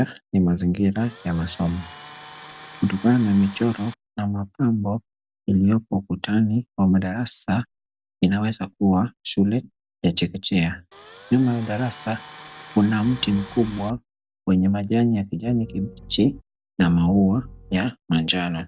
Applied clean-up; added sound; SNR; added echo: none; Piano + Tools; 18 dB; none.